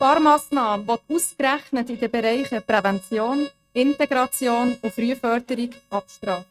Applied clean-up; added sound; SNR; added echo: neural mask model RNNoise.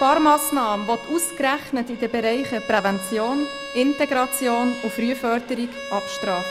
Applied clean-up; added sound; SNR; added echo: none; Bowed string instrument; 11 dB; none.